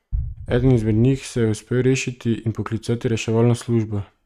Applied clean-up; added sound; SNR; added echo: neural mask model RNNoise.